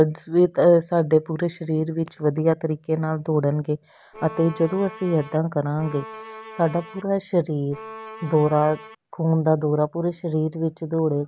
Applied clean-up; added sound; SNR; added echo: none; Bowed string instrument; 16 dB; none.